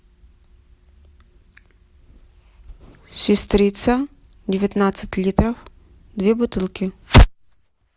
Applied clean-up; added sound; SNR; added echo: none; none; none; none.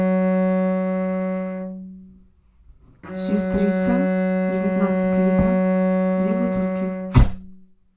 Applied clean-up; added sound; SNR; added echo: none; Bowed string instrument; -4 dB; reverberation time 0.3 s.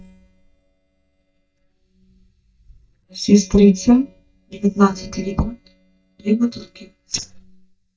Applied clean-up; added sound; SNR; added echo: neural mask model DeepFilterNet 3.